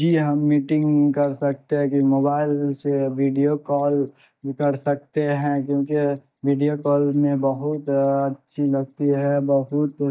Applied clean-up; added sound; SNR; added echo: neural mask model DeepFilterNet 3.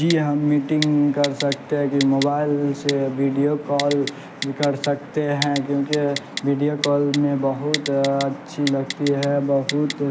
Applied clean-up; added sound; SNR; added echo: none; Typing; 12 dB; none.